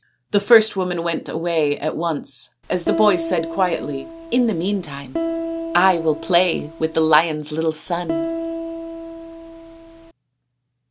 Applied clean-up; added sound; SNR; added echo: none; Piano; 7 dB; none.